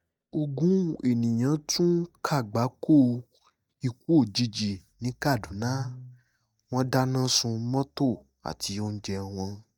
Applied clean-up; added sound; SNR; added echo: neural mask model DeepFilterNet 3.